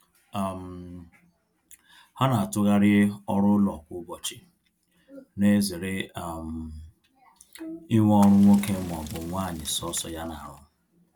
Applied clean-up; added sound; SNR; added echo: none; Fire; 18 dB; none.